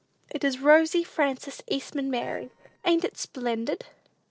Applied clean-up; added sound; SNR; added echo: neural separator model SepFormer DNS4.